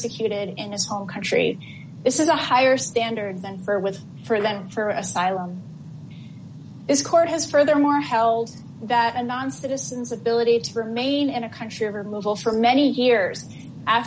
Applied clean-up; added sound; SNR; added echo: none; none; none; none.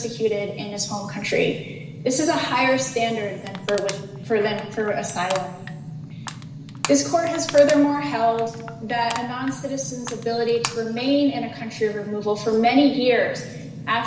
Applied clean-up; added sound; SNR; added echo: none; Crushing; 15 dB; reverberation time 1.3 s.